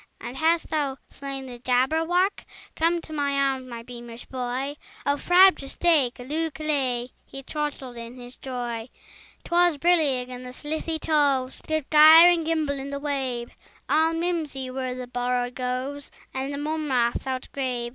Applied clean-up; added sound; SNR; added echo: none; none; none; none.